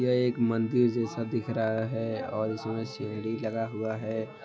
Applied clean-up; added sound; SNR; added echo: none; Bowed string instrument; 20 dB; none.